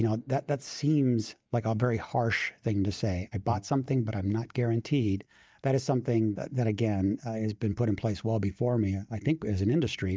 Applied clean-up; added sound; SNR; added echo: neural mask model DeepFilterNet 3.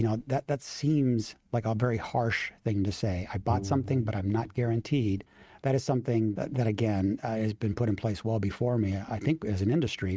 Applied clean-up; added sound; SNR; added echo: neural mask model RNNoise.